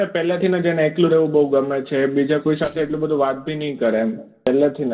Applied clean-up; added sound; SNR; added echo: neural separator model SepFormer DNS4.